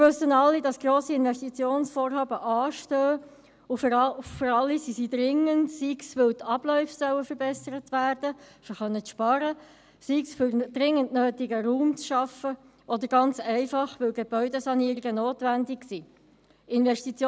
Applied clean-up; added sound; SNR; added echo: none; none; none; none.